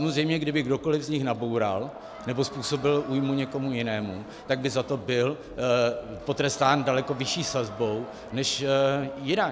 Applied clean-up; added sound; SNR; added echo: none; Crowd; 17 dB; none.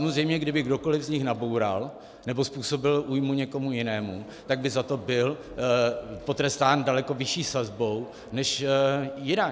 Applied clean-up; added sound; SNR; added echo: none; none; none; none.